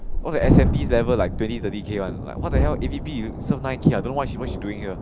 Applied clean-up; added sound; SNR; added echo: none; Thunderstorm; 1 dB; none.